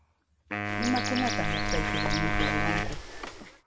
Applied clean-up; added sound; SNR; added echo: none; Bird + Wind instrument, woodwind instrument; -5 dB; none.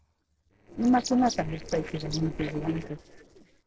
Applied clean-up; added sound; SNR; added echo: neural separator model SepFormer DNS4.